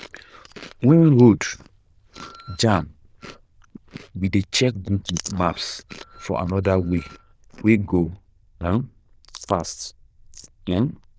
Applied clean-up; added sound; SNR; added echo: neural diffusion model UNIVERSE++.